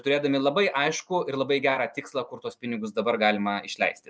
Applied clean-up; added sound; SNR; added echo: none; none; none; none.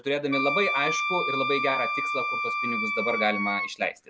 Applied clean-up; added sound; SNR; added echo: none; Wind instrument, woodwind instrument; 0 dB; none.